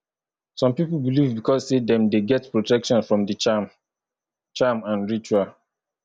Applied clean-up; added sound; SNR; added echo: none; none; none; none.